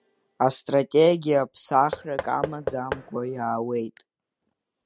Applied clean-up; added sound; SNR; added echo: none; Knock / Wood; 10 dB; none.